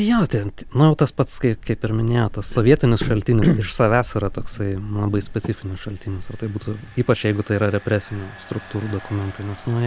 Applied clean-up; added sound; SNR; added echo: none; Engine; 13 dB; none.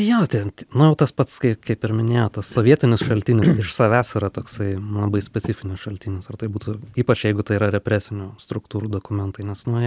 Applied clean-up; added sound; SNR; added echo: none; none; none; none.